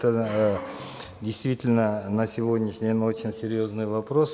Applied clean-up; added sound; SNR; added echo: none; none; none; none.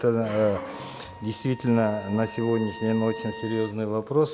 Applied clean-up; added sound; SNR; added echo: none; Trumpet; 17 dB; none.